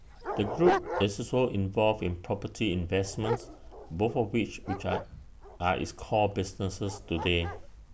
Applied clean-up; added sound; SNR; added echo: none; Dog; 8 dB; none.